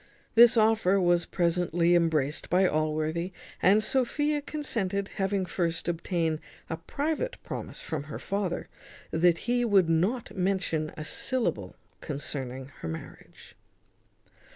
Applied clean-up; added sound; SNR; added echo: none; none; none; none.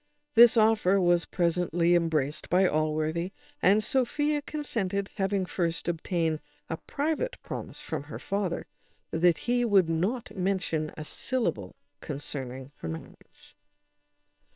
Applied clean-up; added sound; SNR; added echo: neural separator model SepFormer WHAM!.